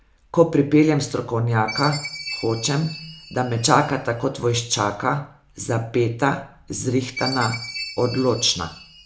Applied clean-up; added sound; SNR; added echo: none; Chime; 15 dB; none.